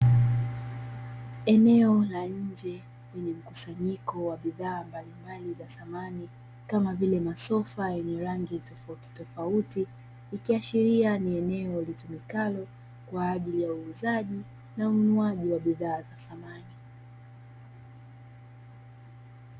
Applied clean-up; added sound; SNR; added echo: none; none; none; none.